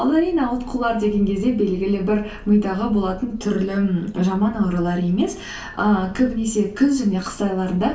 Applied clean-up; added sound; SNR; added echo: none; Purr; 18 dB; reverberation time 0.3 s.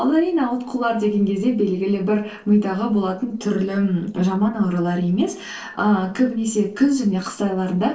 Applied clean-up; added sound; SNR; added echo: neural separator model SepFormer DNS4.